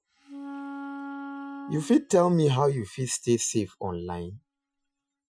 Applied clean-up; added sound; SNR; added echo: classical method Wiener filter.